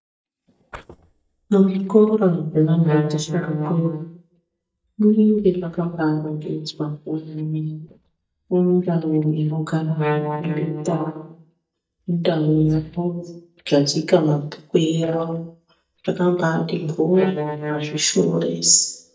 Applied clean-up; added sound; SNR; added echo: neural mask model DeepFilterNet 3.